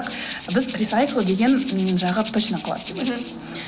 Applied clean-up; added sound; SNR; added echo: none; Rattle (instrument); 12 dB; none.